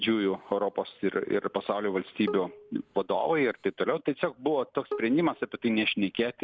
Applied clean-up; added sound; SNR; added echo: none; Bowed string instrument; 14 dB; none.